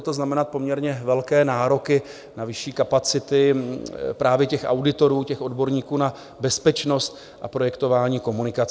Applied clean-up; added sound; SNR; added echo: none; none; none; none.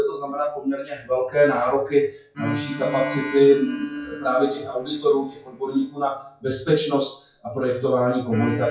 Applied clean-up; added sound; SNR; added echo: classical method WPE with log-MMSE.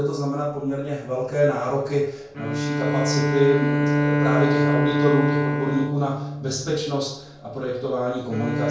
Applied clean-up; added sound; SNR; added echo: none; Bowed string instrument; 0 dB; reverberation time 0.5 s.